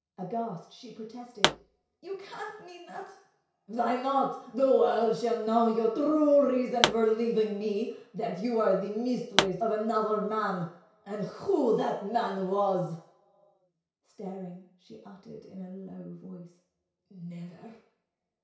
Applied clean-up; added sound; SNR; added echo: none; Explosion; 0 dB; reverberation time 0.6 s.